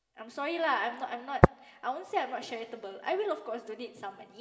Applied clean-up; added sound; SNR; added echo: none; Tap; -3 dB; reverberation time 1.2 s.